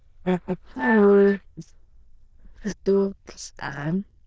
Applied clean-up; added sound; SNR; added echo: neural diffusion model UNIVERSE++.